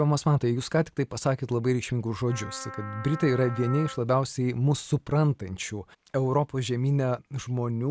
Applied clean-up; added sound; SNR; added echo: none; Wind instrument, woodwind instrument; 14 dB; none.